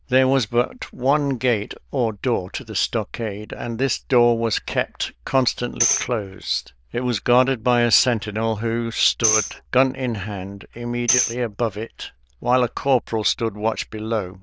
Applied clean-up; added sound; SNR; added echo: neural diffusion model UNIVERSE++.